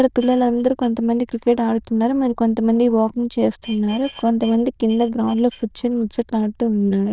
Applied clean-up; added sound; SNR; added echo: neural diffusion model UNIVERSE++.